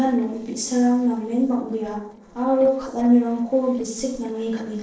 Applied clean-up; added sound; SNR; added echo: neural separator model SepFormer DNS4.